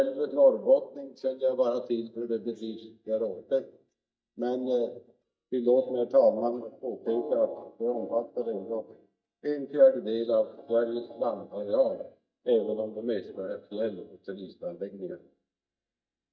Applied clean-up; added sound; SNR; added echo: neural mask model DeepFilterNet 3.